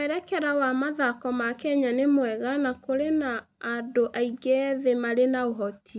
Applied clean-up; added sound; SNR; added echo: none; none; none; none.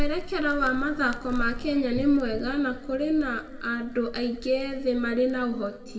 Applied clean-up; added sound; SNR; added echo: none; Crackle; 8 dB; reverberation time 1.2 s.